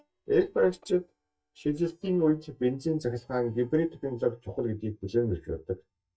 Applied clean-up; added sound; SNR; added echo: neural mask model DeepFilterNet 3.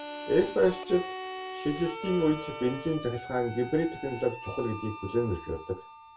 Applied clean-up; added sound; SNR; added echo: none; Harmonica; 10 dB; reverberation time 0.2 s.